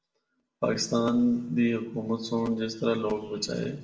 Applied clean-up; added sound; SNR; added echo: none; none; none; reverberation time 0.7 s.